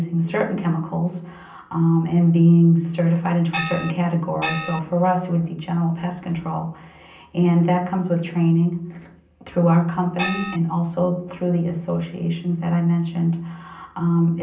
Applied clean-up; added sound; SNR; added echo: none; Gong; 6 dB; reverberation time 0.6 s.